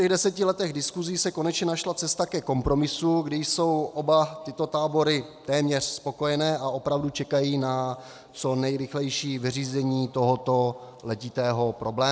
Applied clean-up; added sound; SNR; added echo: none; none; none; none.